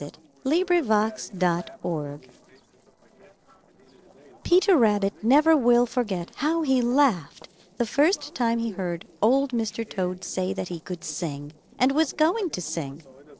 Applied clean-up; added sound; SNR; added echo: neural separator model SepFormer DNS4.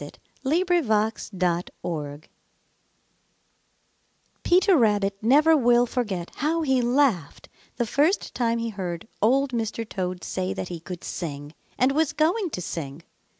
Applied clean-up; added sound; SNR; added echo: none; none; none; none.